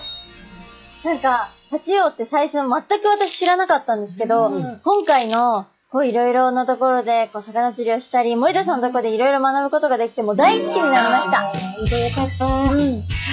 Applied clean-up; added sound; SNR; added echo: classical method log-MMSE.